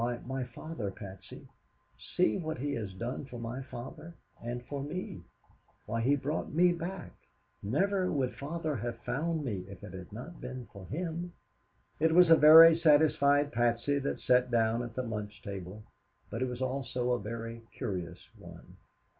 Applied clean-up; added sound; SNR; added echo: none; none; none; none.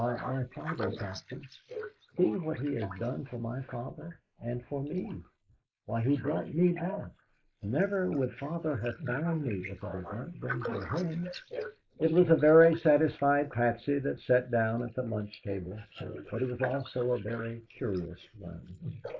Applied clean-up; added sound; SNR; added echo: neural mask model Resemble Enhance denoiser.